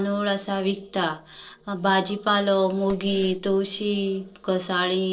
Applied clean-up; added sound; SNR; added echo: neural separator model SepFormer DNS4.